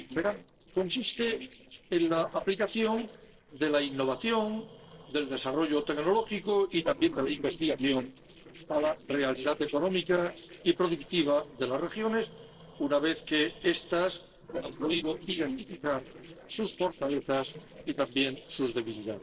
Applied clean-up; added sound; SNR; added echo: neural separator model SepFormer DNS4.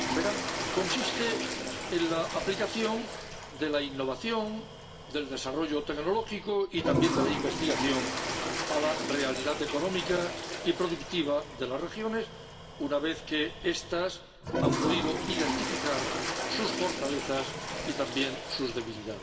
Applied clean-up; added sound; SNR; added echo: none; Toilet flush; 2 dB; reverberation time 0.2 s.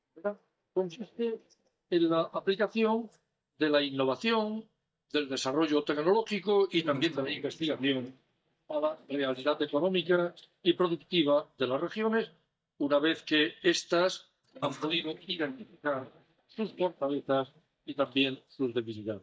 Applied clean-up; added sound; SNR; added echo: neural mask model DeepFilterNet 3.